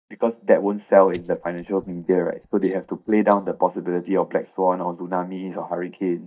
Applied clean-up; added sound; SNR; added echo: neural mask model DeepFilterNet 3.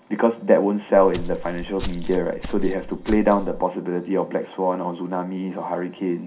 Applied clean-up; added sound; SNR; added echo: none; Walk, footsteps; 7 dB; reverberation time 0.3 s.